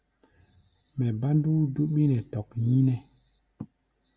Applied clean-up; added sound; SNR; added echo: none; none; none; none.